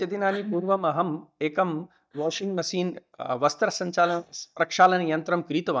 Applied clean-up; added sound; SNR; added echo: neural mask model DeepFilterNet 3.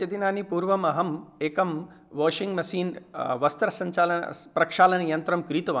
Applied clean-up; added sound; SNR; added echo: none; none; none; none.